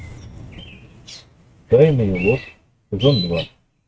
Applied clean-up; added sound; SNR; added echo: neural mask model RNNoise.